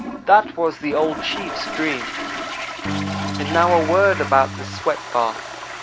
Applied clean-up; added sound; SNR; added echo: none; Electric guitar / Strum + Toilet flush; 7 dB; none.